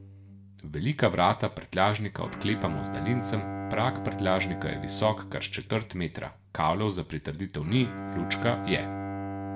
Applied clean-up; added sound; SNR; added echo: none; Bowed string instrument; 8 dB; reverberation time 0.3 s.